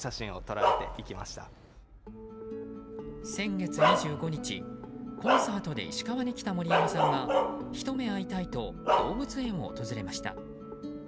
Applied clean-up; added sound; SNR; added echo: none; Bark; -2 dB; none.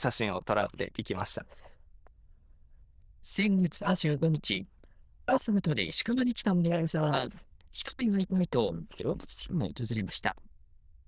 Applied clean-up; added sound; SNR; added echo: neural diffusion model UNIVERSE++.